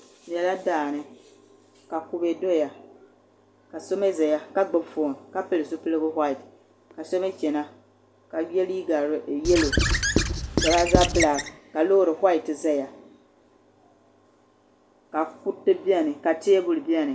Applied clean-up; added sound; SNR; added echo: none; Squeak / Writing; -1 dB; none.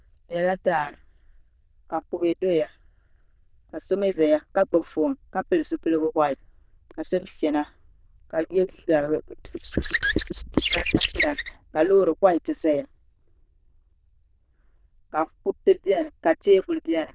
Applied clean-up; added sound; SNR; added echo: neural diffusion model UNIVERSE++.